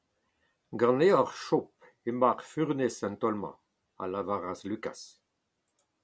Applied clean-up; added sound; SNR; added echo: none; none; none; none.